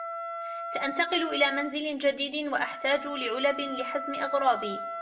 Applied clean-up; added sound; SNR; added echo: none; Wind instrument, woodwind instrument; 7 dB; reverberation time 0.6 s.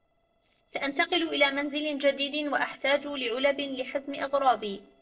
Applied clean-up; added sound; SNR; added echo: neural separator model SepFormer DNS4.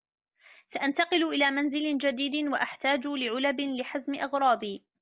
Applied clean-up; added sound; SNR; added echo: none; none; none; none.